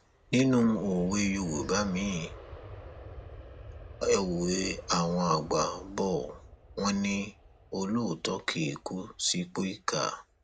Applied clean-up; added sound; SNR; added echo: none; Aircraft; 17 dB; none.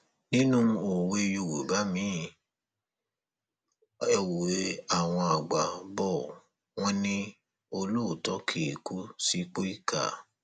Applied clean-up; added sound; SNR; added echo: none; none; none; none.